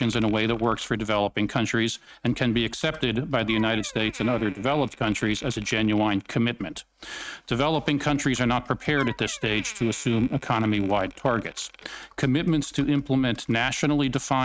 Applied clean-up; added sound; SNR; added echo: neural mask model RNNoise.